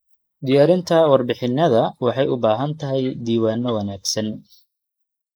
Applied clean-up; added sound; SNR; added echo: neural mask model Resemble Enhance denoiser.